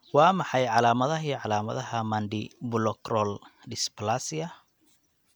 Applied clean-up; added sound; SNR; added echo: none; none; none; none.